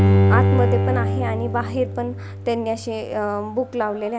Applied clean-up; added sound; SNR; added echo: none; Bowed string instrument; -4 dB; none.